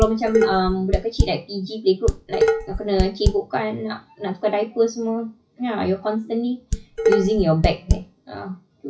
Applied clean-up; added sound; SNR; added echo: classical method WPE with log-MMSE.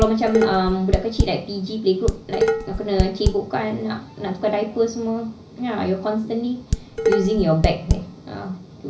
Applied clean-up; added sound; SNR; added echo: none; Dishes, pots, and pans; 0 dB; reverberation time 0.5 s.